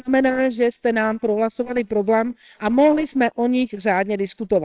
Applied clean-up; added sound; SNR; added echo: neural separator model SepFormer WHAMR!.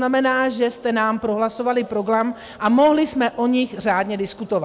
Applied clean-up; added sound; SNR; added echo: none; none; none; none.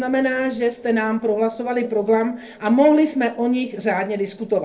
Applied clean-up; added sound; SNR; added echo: neural separator model SepFormer DNS4.